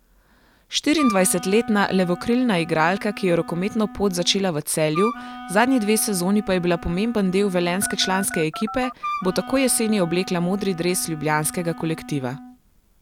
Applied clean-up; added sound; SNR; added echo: none; Wind instrument, woodwind instrument + Telephone; 13 dB; none.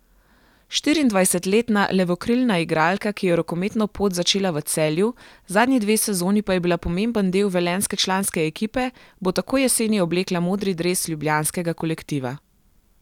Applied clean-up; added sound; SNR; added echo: none; none; none; none.